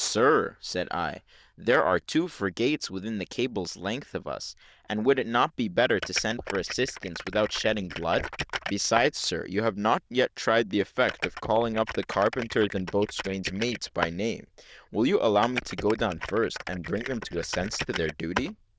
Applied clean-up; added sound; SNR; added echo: neural diffusion model UNIVERSE++.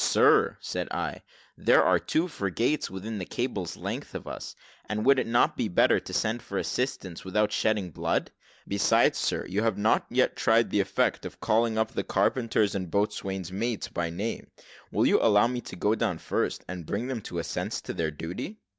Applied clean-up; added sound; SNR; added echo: none; none; none; none.